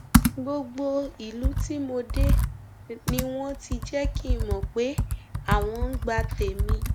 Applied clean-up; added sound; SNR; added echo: none; Computer keyboard; -5 dB; none.